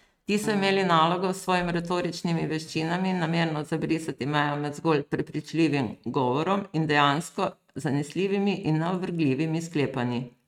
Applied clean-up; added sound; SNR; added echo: neural mask model RNNoise.